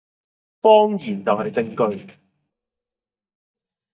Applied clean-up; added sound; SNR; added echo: neural mask model DeepFilterNet 3.